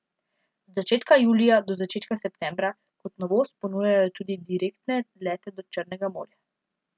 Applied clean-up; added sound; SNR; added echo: none; none; none; none.